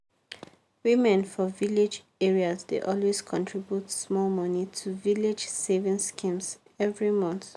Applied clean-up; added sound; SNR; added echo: none; none; none; none.